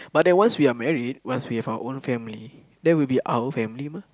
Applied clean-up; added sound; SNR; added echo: none; none; none; none.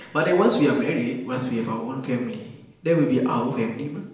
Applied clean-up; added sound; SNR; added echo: none; none; none; reverberation time 0.9 s.